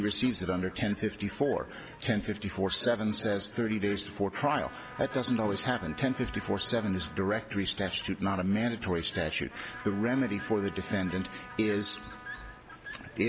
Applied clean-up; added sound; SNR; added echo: none; Chirp, tweet + Trumpet; 16 dB; none.